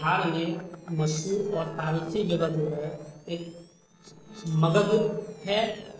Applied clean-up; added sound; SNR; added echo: neural separator model SepFormer DNS4.